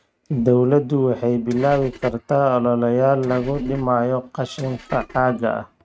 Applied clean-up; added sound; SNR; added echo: neural mask model RNNoise.